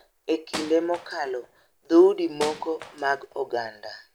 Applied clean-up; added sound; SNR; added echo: none; Wood; 15 dB; none.